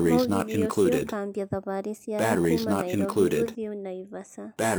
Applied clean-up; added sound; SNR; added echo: none; Breathing; -3 dB; none.